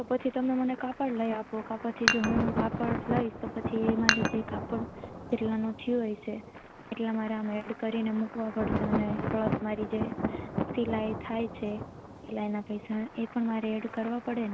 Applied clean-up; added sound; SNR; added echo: none; Dishes, pots, and pans + Thunder; 3 dB; none.